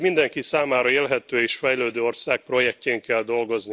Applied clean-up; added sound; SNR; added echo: none; none; none; none.